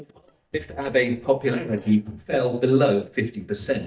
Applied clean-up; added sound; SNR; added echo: neural mask model DeepFilterNet 3.